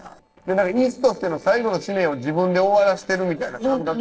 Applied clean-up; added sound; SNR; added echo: neural separator model SepFormer DNS4.